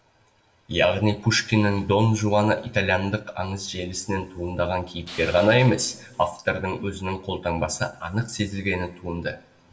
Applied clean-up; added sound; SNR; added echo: none; Tools; 17 dB; reverberation time 0.7 s.